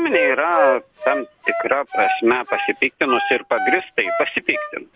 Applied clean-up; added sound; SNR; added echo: none; Wind instrument, woodwind instrument; 3 dB; none.